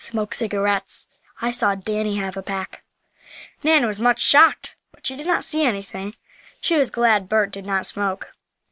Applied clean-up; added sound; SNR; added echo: none; none; none; none.